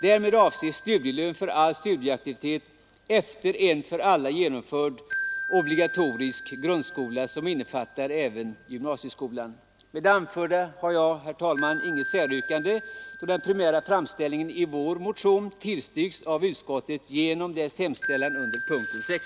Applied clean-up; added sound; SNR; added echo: none; Wind chime; 12 dB; none.